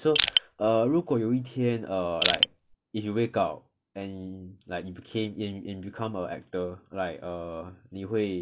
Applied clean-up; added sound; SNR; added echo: none; Crushing; -4 dB; none.